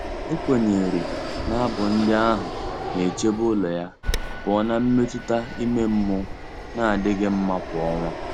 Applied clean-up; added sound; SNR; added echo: none; Fixed-wing aircraft, airplane; 7 dB; none.